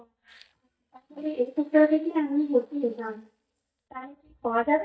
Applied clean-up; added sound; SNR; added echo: neural mask model DeepFilterNet 3.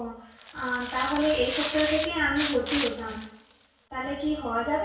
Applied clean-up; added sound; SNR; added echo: none; Tearing; 5 dB; reverberation time 0.6 s.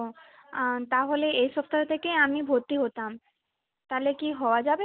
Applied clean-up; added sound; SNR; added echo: none; none; none; none.